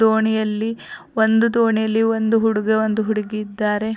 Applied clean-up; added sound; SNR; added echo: none; none; none; none.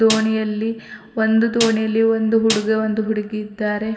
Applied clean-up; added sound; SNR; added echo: none; Snare drum; 11 dB; reverberation time 1.4 s.